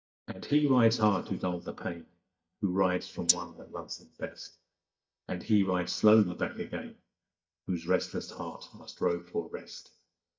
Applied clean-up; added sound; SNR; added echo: neural mask model DeepFilterNet 3.